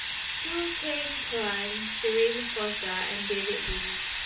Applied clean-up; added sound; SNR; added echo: none; Hiss; 0 dB; reverberation time 0.3 s.